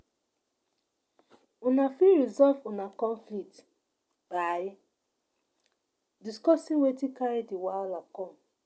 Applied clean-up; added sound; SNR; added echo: none; none; none; none.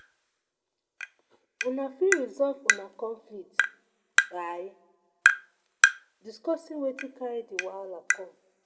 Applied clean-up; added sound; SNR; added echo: none; Tap; -4 dB; reverberation time 1.1 s.